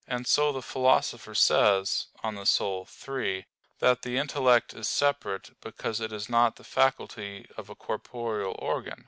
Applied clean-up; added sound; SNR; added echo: none; none; none; none.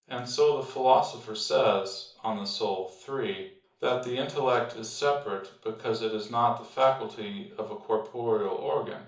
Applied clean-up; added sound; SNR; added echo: none; none; none; reverberation time 0.7 s.